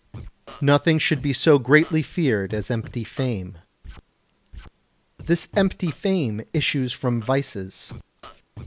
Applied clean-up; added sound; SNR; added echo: none; Scratching (performance technique); 20 dB; none.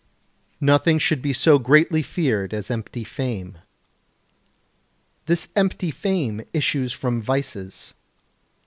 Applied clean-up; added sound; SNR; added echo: none; none; none; none.